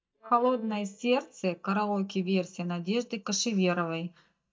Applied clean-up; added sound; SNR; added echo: neural mask model DeepFilterNet 3.